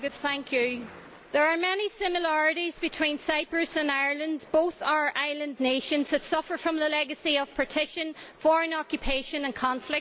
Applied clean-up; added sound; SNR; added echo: none; none; none; none.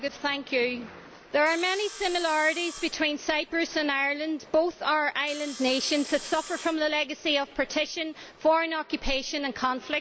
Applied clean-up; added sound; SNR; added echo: none; Sawing; 18 dB; none.